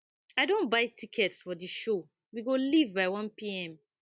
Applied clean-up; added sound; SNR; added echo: none; none; none; none.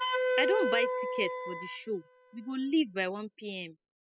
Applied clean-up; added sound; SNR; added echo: classical method spectral subtraction.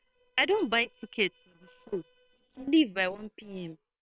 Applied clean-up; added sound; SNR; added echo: neural separator model SepFormer WHAM!.